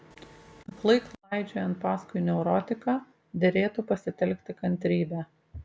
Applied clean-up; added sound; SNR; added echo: none; none; none; none.